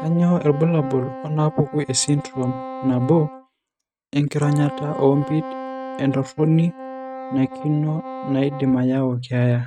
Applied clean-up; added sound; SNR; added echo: neural mask model RNNoise.